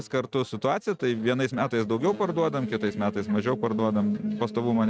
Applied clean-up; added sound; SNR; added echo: neural mask model RNNoise.